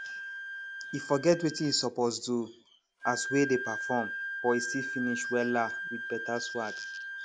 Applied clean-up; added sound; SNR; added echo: none; Wind instrument, woodwind instrument; 6 dB; none.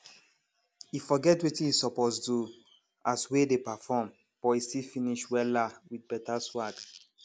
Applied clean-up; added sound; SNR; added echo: none; none; none; none.